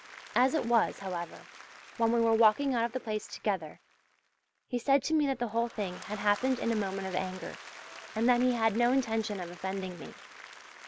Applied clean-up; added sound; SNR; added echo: none; Applause / Crowd; 18 dB; none.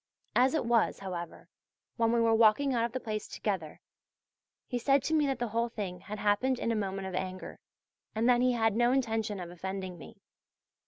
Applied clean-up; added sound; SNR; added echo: none; none; none; none.